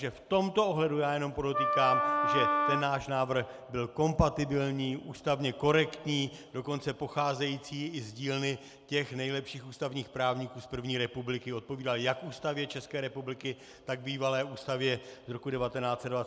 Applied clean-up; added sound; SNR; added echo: none; Wind instrument, woodwind instrument; -3 dB; none.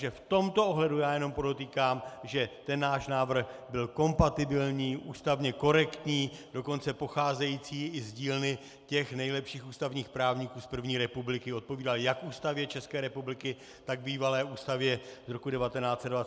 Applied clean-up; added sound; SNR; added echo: none; none; none; none.